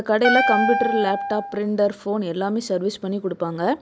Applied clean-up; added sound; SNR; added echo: none; Wind instrument, woodwind instrument; 1 dB; none.